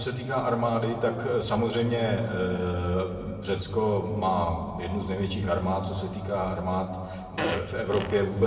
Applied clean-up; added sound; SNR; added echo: none; Fart; 7 dB; reverberation time 2.3 s.